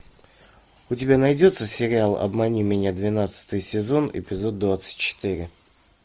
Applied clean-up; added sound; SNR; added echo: none; none; none; none.